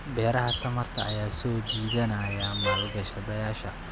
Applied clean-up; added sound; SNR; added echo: none; Bird + Bowed string instrument; 4 dB; none.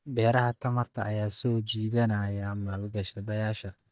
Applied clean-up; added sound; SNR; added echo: neural mask model DeepFilterNet 3.